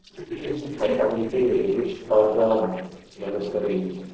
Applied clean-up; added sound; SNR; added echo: neural separator model SepFormer DNS4.